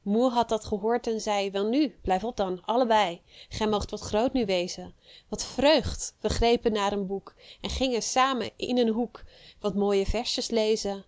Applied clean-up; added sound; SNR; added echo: none; none; none; none.